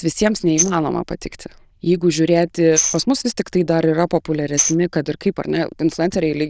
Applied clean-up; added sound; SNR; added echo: neural diffusion model UNIVERSE++.